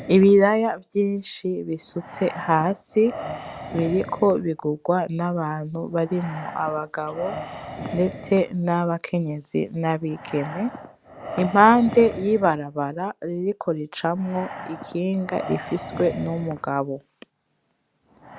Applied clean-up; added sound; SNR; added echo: none; Breathing; 14 dB; none.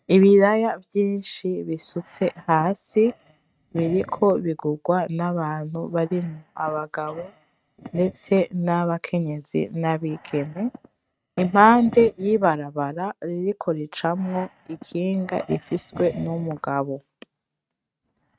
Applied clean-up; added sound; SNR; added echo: neural mask model RNNoise.